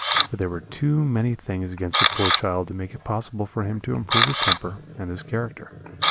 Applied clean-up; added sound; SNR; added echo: none; Camera; 0 dB; none.